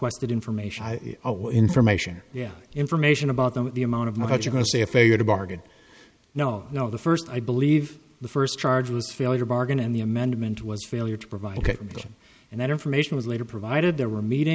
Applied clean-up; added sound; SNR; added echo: none; none; none; none.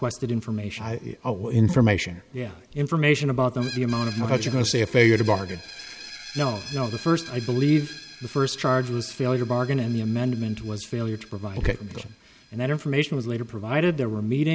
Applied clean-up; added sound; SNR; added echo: none; Screech; 20 dB; none.